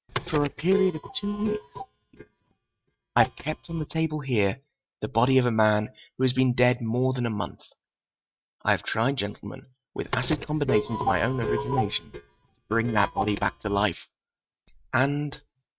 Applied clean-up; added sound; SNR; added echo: neural mask model RNNoise.